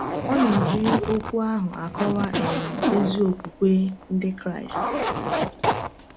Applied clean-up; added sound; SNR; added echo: none; Zipper (clothing); 1 dB; none.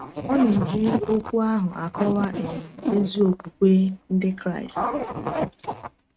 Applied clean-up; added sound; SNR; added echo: neural mask model RNNoise.